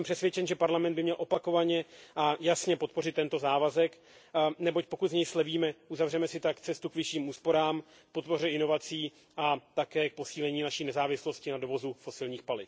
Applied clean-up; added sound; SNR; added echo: none; none; none; none.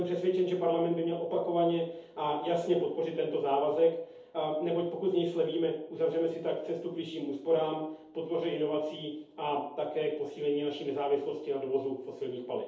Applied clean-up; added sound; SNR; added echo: none; none; none; reverberation time 2.2 s.